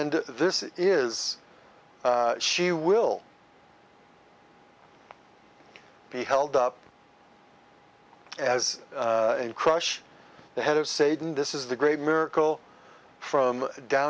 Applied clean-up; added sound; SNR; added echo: none; none; none; none.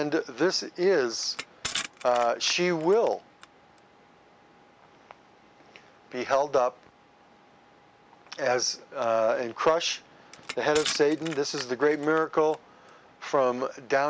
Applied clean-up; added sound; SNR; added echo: none; Crushing; 12 dB; none.